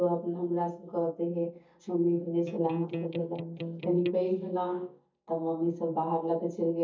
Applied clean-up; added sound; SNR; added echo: neural mask model DeepFilterNet 3.